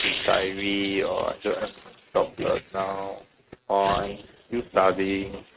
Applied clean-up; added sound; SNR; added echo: neural mask model RNNoise.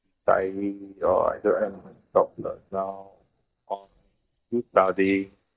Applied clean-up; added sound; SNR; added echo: neural mask model DeepFilterNet 3.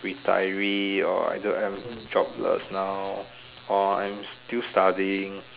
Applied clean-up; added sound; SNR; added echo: none; none; none; none.